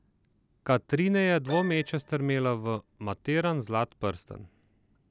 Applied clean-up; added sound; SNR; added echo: none; Keyboard (musical); 19 dB; none.